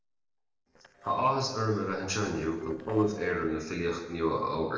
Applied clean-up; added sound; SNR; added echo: neural separator model SepFormer DNS4.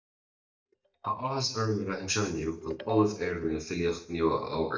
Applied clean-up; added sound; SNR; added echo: neural mask model DeepFilterNet 3.